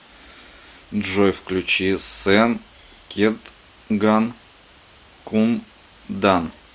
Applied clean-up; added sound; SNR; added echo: none; none; none; none.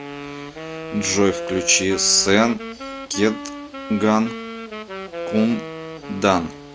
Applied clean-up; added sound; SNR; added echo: none; Wind instrument, woodwind instrument; 10 dB; none.